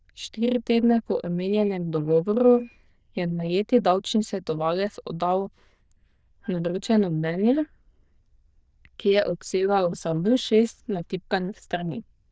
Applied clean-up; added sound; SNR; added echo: neural diffusion model UNIVERSE++.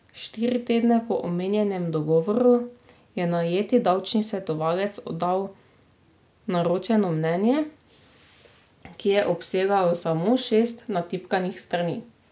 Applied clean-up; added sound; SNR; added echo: none; none; none; none.